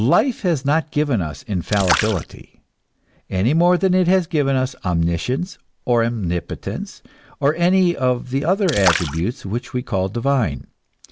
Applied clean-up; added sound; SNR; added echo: none; Splash, splatter; 8 dB; none.